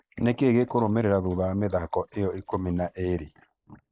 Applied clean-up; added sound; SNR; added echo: neural mask model Resemble Enhance denoiser.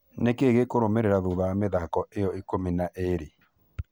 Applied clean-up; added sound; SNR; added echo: none; none; none; none.